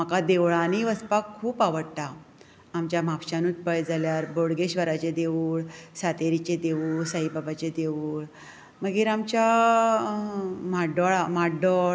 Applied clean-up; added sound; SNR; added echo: none; none; none; none.